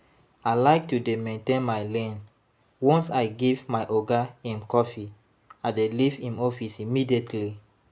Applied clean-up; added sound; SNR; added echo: none; none; none; none.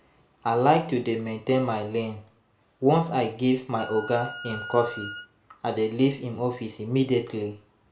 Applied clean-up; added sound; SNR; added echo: none; Wind instrument, woodwind instrument; 13 dB; reverberation time 0.4 s.